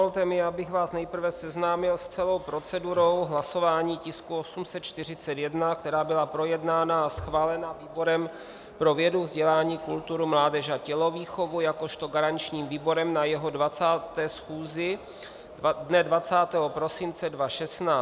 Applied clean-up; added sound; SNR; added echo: none; none; none; none.